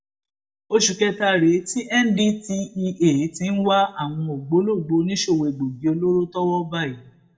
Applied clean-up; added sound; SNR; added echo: none; none; none; reverberation time 0.4 s.